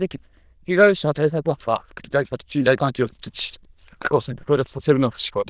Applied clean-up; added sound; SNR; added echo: neural diffusion model UNIVERSE++.